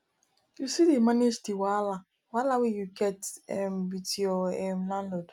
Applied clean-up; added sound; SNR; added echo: none; none; none; none.